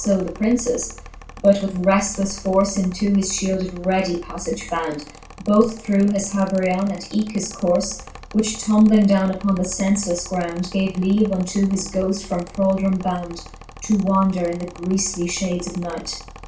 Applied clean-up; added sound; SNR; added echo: none; Mechanical fan; 18 dB; reverberation time 0.3 s.